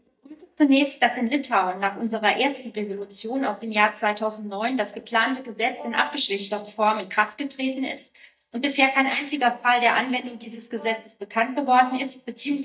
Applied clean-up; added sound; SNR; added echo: neural mask model DeepFilterNet 3.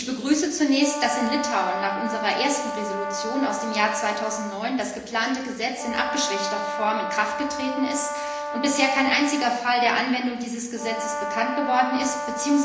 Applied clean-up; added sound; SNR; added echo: none; Brass instrument; 6 dB; reverberation time 1.0 s.